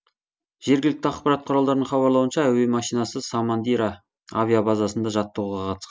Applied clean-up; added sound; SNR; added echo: none; none; none; none.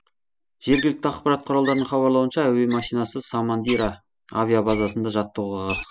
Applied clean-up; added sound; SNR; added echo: neural mask model Resemble Enhance denoiser.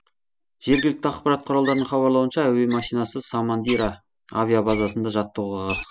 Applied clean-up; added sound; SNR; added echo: none; Wild animals; 14 dB; none.